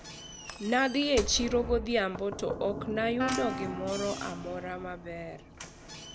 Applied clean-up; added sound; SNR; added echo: none; Wind instrument, woodwind instrument + Knock / Slam; 7 dB; none.